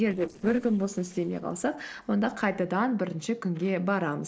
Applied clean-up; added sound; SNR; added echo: neural separator model SepFormer DNS4.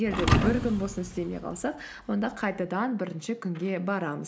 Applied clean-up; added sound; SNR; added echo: none; Thump, thud; 1 dB; none.